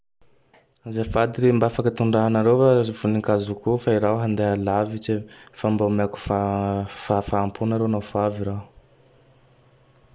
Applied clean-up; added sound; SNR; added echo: none; none; none; none.